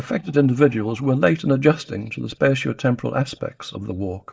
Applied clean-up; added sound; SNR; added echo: neural mask model DeepFilterNet 3.